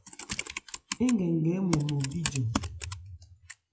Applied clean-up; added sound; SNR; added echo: classical method WPE with log-MMSE.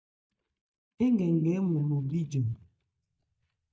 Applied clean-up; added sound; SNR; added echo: neural mask model DeepFilterNet 3.